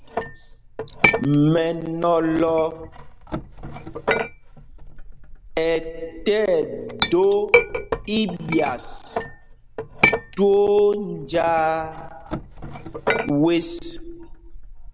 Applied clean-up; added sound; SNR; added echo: none; Chink, clink; 4 dB; none.